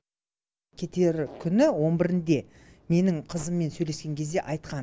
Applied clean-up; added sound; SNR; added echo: none; Fart; 19 dB; none.